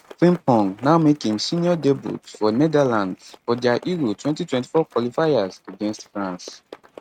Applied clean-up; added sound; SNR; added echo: neural mask model RNNoise.